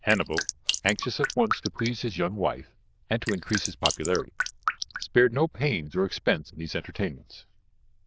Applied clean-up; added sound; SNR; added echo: neural diffusion model UNIVERSE++.